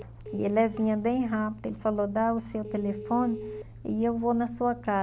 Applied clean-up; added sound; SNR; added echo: none; Telephone; 17 dB; none.